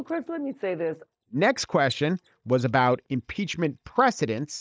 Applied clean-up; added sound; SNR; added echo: neural mask model DeepFilterNet 3.